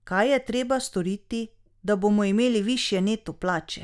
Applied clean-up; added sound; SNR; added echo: none; none; none; none.